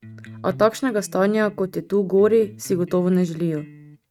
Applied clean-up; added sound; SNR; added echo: neural mask model RNNoise.